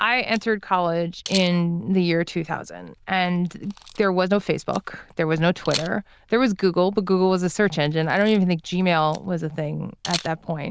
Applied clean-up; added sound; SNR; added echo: neural diffusion model UNIVERSE++.